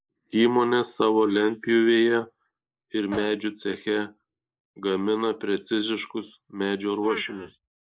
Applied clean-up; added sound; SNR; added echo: neural mask model Resemble Enhance denoiser.